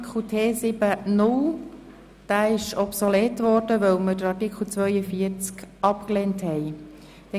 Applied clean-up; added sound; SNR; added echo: none; none; none; none.